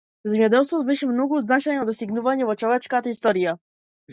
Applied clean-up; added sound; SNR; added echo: none; none; none; none.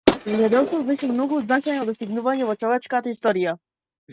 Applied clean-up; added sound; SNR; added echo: neural mask model RNNoise.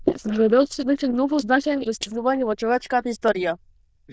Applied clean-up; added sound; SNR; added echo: neural diffusion model UNIVERSE++.